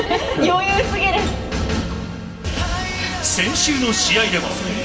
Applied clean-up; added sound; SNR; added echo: none; none; none; reverberation time 1.7 s.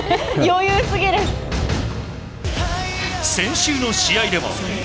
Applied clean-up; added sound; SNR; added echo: none; none; none; none.